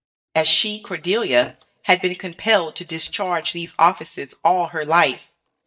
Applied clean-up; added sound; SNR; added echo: neural mask model DeepFilterNet 3.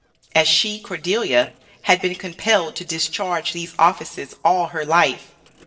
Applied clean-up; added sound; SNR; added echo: neural separator model SepFormer DNS4.